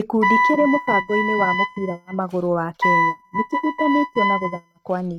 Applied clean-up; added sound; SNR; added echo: neural mask model RNNoise.